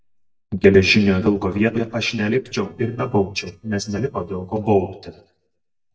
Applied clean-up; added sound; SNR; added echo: neural mask model DeepFilterNet 3.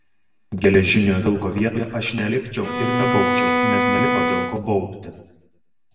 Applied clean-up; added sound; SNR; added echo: none; Bowed string instrument; -1 dB; reverberation time 1.0 s.